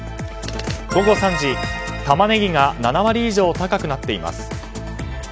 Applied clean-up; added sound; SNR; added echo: none; none; none; none.